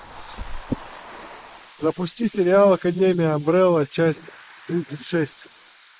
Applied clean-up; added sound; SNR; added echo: neural mask model Resemble Enhance denoiser.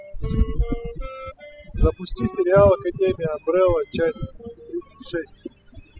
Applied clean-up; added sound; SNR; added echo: classical method spectral subtraction.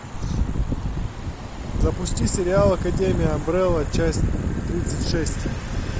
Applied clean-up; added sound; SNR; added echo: none; none; none; none.